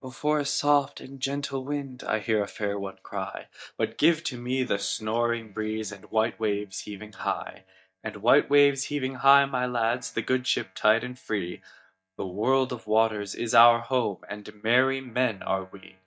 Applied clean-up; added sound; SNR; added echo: neural mask model DeepFilterNet 3.